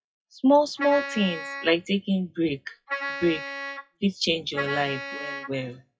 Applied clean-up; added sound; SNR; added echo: classical method WPE with log-MMSE.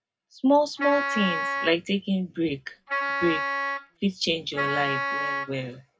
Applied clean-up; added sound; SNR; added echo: none; Wind instrument, woodwind instrument; 2 dB; reverberation time 0.2 s.